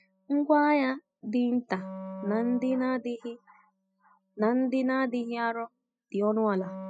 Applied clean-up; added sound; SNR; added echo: classical method spectral subtraction.